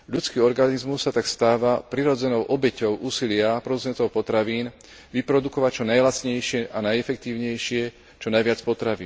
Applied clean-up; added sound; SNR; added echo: none; none; none; none.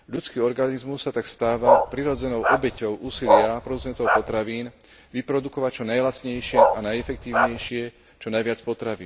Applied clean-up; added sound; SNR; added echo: none; Bark; -5 dB; none.